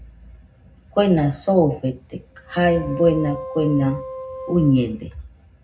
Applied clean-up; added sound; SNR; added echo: none; Wind instrument, woodwind instrument; 12 dB; reverberation time 0.3 s.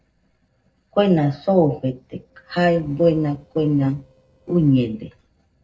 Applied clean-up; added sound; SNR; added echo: neural separator model SepFormer DNS4.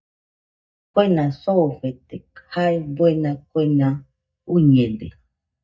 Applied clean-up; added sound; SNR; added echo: neural mask model DeepFilterNet 3.